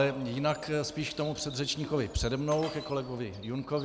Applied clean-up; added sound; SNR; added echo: none; Dishes, pots, and pans + Bird vocalization, bird call, bird song; 18 dB; none.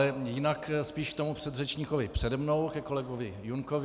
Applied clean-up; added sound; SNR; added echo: none; none; none; none.